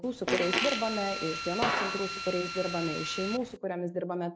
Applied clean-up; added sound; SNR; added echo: none; Drill + Fart; 1 dB; none.